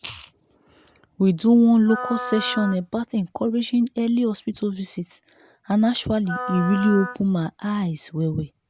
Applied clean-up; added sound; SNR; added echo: none; Wind instrument, woodwind instrument; 10 dB; none.